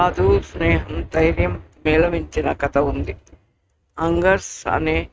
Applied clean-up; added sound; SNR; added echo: neural mask model RNNoise.